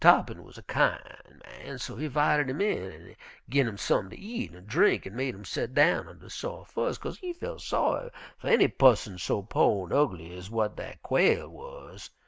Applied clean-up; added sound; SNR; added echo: none; none; none; none.